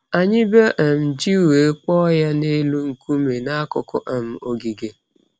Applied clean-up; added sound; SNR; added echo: none; none; none; none.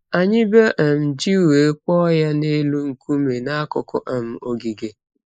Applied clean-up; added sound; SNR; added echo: neural mask model Resemble Enhance denoiser.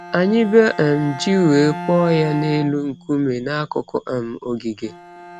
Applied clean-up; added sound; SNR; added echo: none; Bowed string instrument; 14 dB; none.